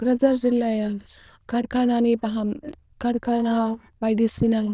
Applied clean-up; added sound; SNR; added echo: neural diffusion model UNIVERSE++.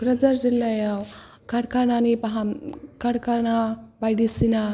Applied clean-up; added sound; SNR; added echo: none; none; none; none.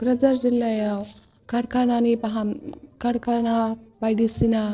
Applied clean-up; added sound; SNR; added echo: neural separator model SepFormer DNS4.